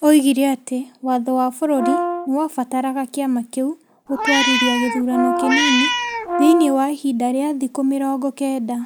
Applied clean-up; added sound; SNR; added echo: none; Meow + Brass instrument; 2 dB; none.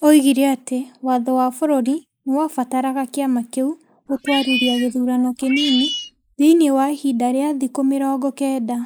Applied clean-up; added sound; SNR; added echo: neural mask model Resemble Enhance denoiser.